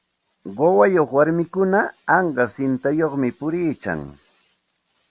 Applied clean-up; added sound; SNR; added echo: none; none; none; none.